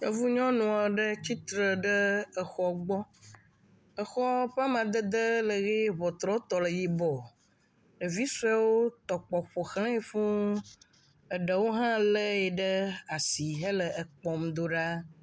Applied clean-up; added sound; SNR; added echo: none; none; none; none.